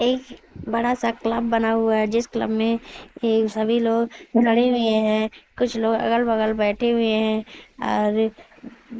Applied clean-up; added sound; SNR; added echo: neural mask model Resemble Enhance denoiser.